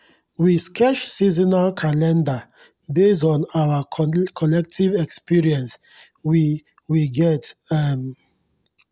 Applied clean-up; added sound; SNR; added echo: none; none; none; none.